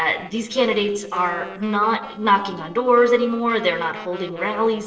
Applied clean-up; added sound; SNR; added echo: neural separator model SepFormer DNS4.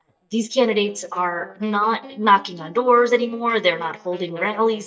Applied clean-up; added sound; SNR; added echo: neural mask model DeepFilterNet 3.